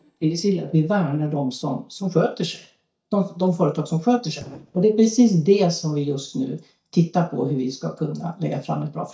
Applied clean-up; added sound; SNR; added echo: neural mask model DeepFilterNet 3.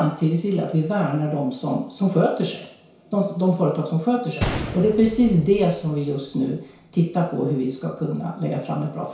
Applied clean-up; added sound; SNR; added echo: none; Gunshot, gunfire; 15 dB; reverberation time 0.6 s.